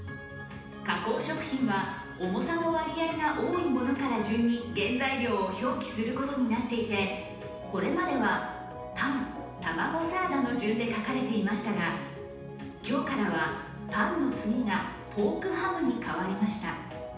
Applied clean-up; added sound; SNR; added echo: none; none; none; reverberation time 0.9 s.